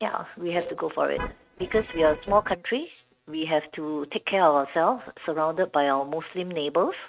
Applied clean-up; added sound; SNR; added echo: neural mask model RNNoise.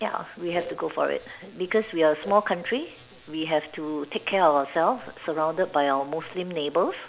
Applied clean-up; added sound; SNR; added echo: none; none; none; none.